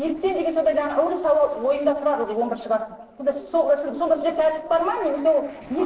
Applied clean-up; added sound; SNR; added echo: neural separator model SepFormer DNS4.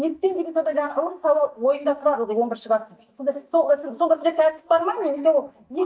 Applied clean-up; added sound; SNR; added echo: neural mask model DeepFilterNet 3.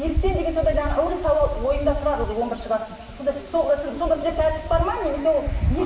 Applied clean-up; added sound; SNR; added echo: none; Wind; 5 dB; reverberation time 2.2 s.